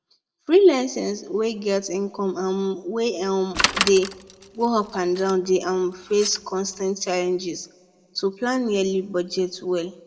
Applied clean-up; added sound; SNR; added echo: none; Bicycle; 7 dB; reverberation time 1.3 s.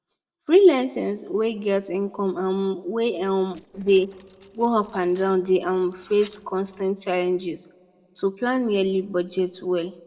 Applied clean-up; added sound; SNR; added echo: neural separator model SepFormer DNS4.